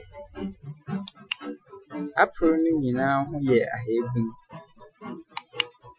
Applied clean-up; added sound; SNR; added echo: classical method Wiener filter.